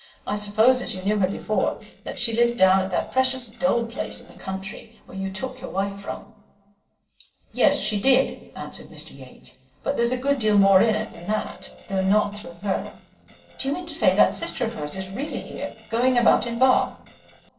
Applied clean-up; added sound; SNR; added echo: neural separator model SepFormer DNS4.